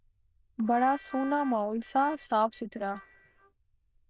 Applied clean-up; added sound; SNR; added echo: neural diffusion model UNIVERSE++.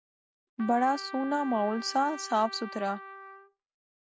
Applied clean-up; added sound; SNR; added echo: none; Trumpet; 13 dB; none.